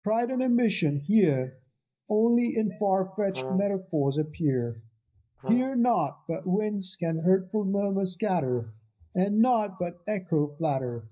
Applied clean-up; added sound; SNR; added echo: neural mask model DeepFilterNet 3.